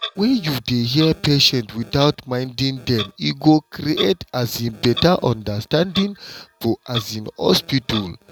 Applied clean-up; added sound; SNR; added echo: none; Clock; 15 dB; none.